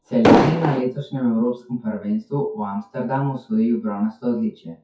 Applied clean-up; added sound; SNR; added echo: classical method WPE with log-MMSE.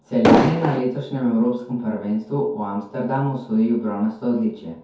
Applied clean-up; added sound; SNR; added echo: none; Explosion; -5 dB; reverberation time 0.6 s.